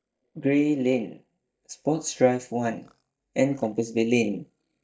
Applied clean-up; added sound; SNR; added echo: neural mask model DeepFilterNet 3.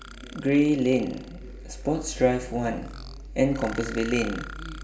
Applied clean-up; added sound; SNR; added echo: none; Burping, eructation; 18 dB; reverberation time 1.1 s.